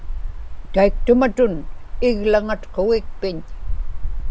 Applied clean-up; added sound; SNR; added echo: none; Cricket; 3 dB; none.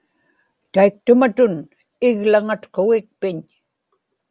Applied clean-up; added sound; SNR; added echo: none; none; none; none.